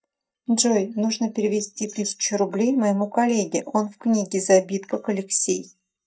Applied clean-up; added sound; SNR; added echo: neural mask model DeepFilterNet 3.